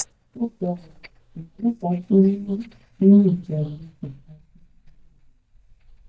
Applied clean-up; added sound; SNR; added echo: neural mask model DeepFilterNet 3.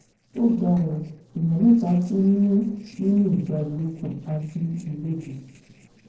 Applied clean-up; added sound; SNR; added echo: neural separator model SepFormer DNS4.